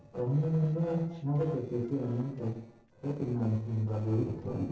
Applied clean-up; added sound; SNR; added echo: neural separator model SepFormer DNS4.